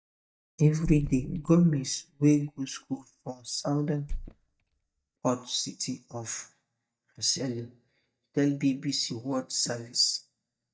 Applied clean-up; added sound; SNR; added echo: neural mask model DeepFilterNet 3.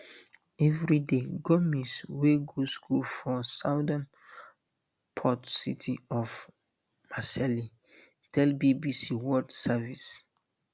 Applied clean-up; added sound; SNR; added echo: none; none; none; none.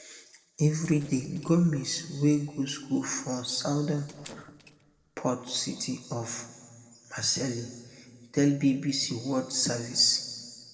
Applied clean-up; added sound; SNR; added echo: neural separator model SepFormer DNS4.